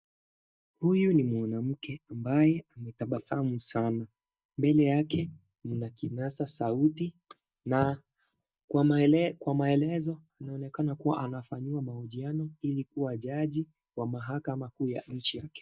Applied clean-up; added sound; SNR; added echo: neural mask model DeepFilterNet 3.